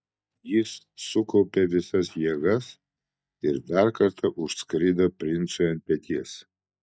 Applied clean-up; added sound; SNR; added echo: neural mask model DeepFilterNet 3.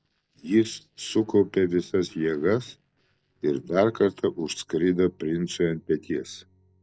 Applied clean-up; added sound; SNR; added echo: neural separator model SepFormer DNS4.